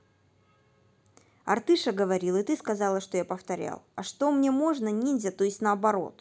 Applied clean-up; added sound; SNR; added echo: none; none; none; none.